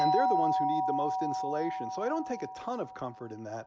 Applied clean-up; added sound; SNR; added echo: none; Doorbell; -4 dB; none.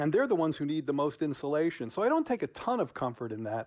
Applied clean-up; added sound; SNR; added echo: neural mask model Resemble Enhance denoiser.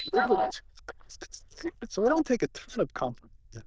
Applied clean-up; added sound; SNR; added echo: neural diffusion model UNIVERSE++.